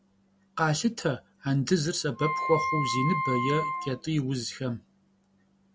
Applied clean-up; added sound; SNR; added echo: none; Wind instrument, woodwind instrument; 2 dB; none.